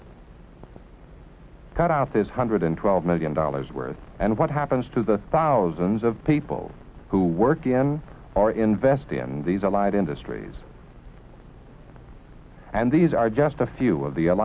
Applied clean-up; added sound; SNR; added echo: none; none; none; none.